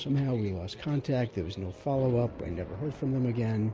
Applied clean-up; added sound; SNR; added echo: none; none; none; none.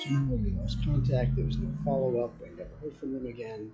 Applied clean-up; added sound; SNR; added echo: classical method log-MMSE.